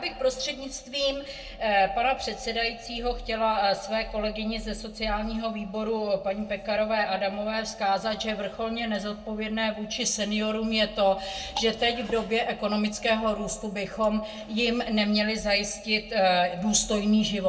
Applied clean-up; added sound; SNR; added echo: none; Drip / Water; 13 dB; reverberation time 0.2 s.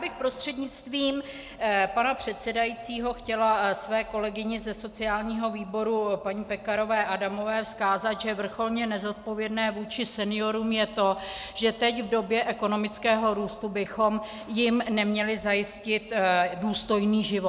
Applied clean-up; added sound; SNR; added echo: none; none; none; none.